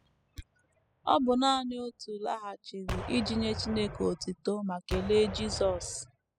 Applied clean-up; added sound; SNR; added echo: classical method spectral subtraction.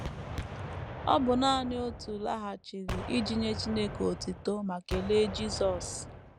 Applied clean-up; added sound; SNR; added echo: none; Gunshot, gunfire; 8 dB; none.